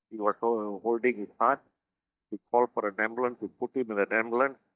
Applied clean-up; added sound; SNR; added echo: neural mask model DeepFilterNet 3.